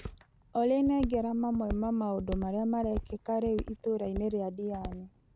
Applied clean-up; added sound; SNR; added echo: none; Walk, footsteps; 11 dB; none.